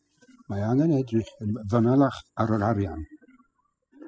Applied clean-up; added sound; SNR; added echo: classical method spectral subtraction.